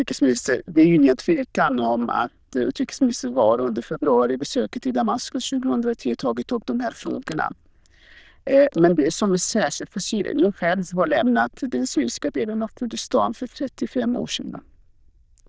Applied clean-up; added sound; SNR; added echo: neural diffusion model UNIVERSE++.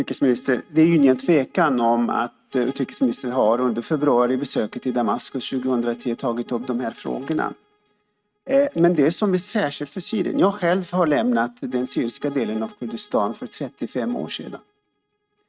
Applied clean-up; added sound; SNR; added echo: neural mask model RNNoise.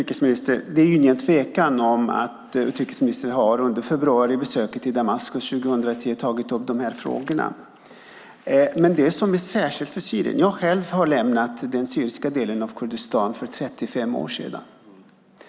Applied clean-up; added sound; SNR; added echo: none; none; none; none.